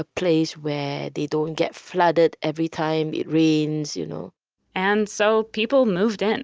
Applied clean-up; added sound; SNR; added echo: none; none; none; none.